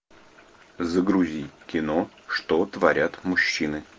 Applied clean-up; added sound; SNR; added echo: none; none; none; none.